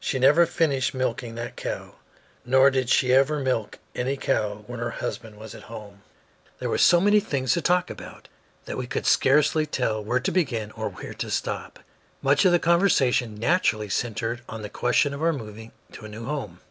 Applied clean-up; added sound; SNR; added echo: none; none; none; none.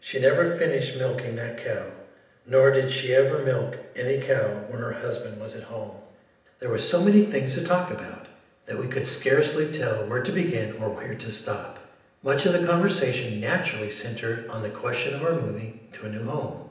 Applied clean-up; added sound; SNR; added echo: none; none; none; reverberation time 0.8 s.